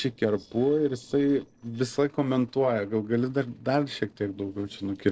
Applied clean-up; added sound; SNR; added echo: neural separator model SepFormer DNS4.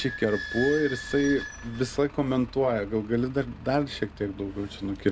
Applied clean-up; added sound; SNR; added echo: none; Squeak / Idling; 12 dB; none.